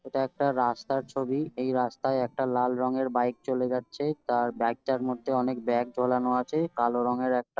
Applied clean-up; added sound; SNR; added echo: neural separator model SepFormer DNS4.